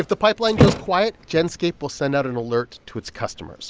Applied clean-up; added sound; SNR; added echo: none; Thump, thud; 0 dB; none.